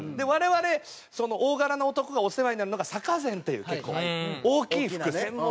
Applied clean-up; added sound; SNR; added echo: none; none; none; none.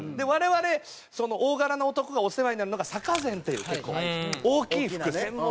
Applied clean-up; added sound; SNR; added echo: none; Packing tape, duct tape; 16 dB; none.